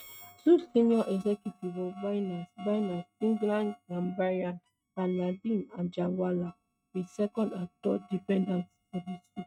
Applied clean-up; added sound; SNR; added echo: neural mask model RNNoise.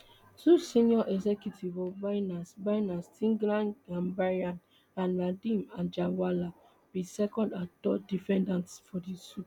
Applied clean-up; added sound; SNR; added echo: none; none; none; none.